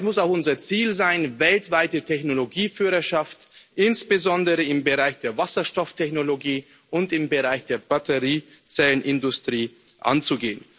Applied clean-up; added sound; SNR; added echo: none; none; none; none.